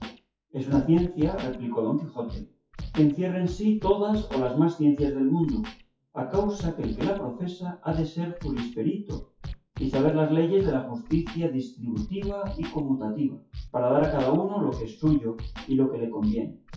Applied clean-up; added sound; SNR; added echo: classical method WPE with log-MMSE.